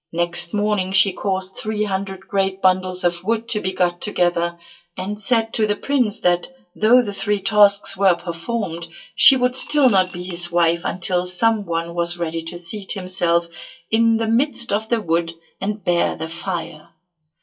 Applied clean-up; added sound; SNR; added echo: classical method WPE with log-MMSE.